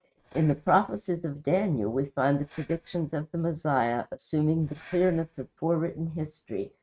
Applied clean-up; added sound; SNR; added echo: neural mask model RNNoise.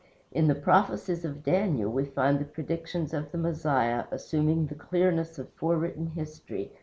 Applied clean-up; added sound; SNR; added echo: none; none; none; none.